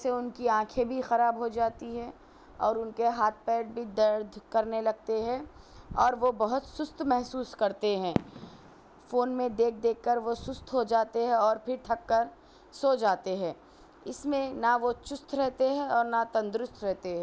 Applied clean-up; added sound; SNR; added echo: none; Fireworks; 13 dB; none.